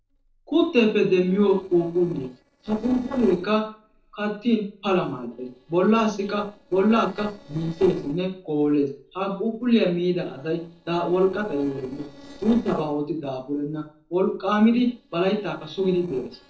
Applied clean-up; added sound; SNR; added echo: neural separator model SepFormer DNS4.